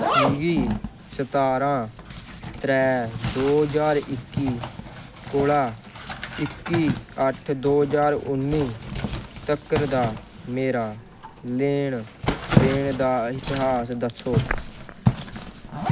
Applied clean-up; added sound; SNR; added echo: none; Zipper (clothing); 4 dB; none.